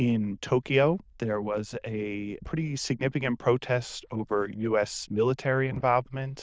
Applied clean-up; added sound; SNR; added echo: neural diffusion model UNIVERSE++.